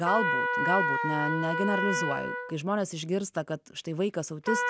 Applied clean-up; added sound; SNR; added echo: none; Trumpet; 0 dB; none.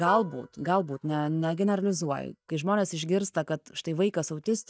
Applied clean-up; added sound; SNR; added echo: neural mask model DeepFilterNet 3.